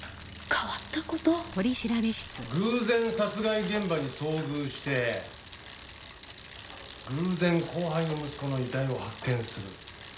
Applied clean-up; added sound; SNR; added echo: none; Bicycle; 15 dB; none.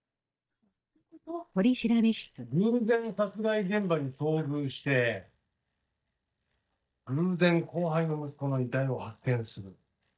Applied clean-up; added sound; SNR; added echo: neural mask model DeepFilterNet 3.